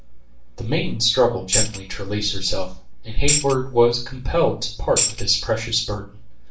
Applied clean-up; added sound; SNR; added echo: none; Tambourine; 4 dB; reverberation time 0.3 s.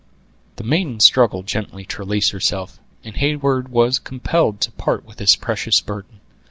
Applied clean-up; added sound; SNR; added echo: none; none; none; none.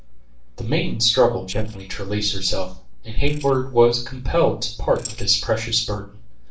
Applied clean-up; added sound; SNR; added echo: neural separator model SepFormer DNS4.